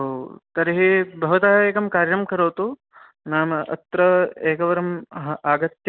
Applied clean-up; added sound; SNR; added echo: none; none; none; none.